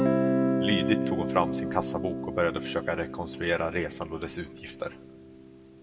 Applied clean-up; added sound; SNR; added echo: none; Guitar; -1 dB; reverberation time 1.5 s.